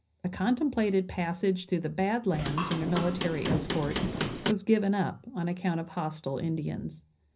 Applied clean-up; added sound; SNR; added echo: none; Hammer / Wood; 2 dB; reverberation time 0.5 s.